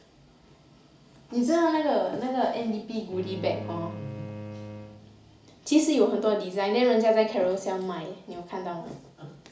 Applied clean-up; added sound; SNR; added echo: none; Bowed string instrument; 13 dB; reverberation time 0.4 s.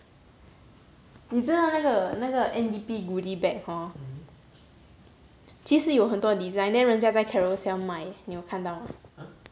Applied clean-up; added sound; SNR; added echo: none; none; none; none.